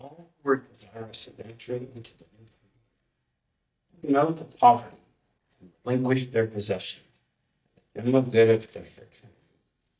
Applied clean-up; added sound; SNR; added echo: neural mask model DeepFilterNet 3.